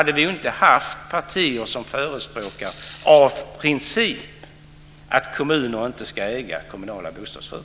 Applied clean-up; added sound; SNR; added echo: none; Rattle / Rattle (instrument); 15 dB; none.